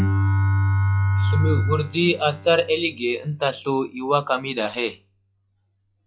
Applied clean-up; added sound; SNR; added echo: classical method log-MMSE.